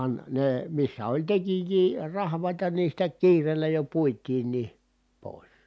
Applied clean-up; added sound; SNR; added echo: none; none; none; none.